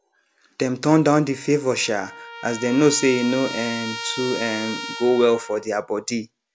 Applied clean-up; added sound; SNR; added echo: none; Trumpet; 13 dB; none.